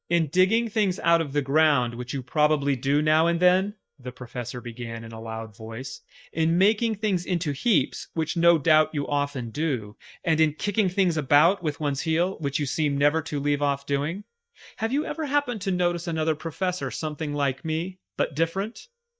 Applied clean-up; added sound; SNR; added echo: neural mask model DeepFilterNet 3.